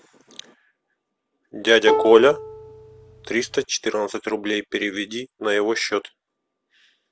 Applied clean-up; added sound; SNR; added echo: none; Plucked string instrument; 4 dB; none.